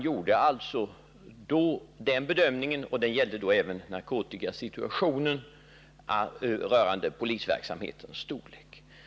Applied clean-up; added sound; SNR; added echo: none; none; none; none.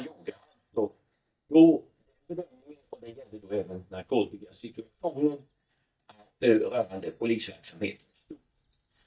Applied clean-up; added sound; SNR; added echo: neural mask model DeepFilterNet 3.